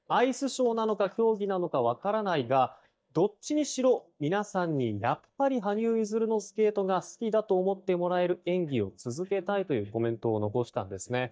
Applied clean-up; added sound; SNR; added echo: neural mask model DeepFilterNet 3.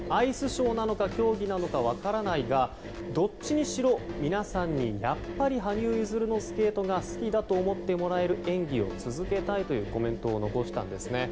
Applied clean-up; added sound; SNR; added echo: none; Engine; 9 dB; none.